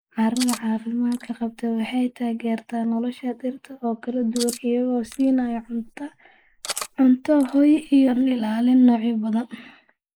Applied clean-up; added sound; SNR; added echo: neural mask model Resemble Enhance denoiser.